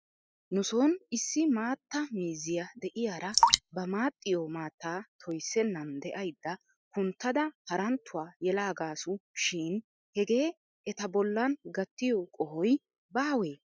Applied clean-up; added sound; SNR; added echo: classical method spectral subtraction.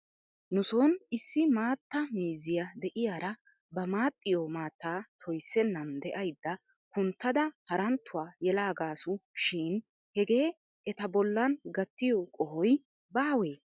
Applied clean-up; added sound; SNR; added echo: none; none; none; none.